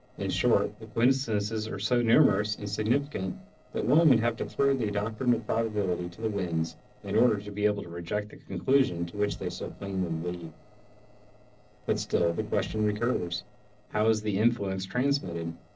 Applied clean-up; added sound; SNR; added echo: neural separator model SepFormer DNS4.